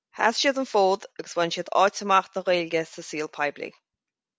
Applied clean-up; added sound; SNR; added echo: none; none; none; none.